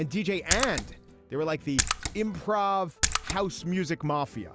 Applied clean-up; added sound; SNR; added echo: none; Splash, splatter; 1 dB; none.